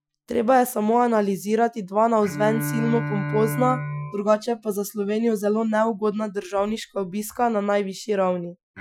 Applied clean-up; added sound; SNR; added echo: classical method Wiener filter.